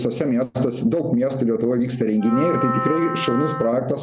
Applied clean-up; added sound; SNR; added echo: none; Wind instrument, woodwind instrument; 7 dB; none.